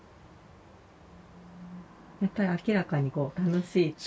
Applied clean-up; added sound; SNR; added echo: none; none; none; none.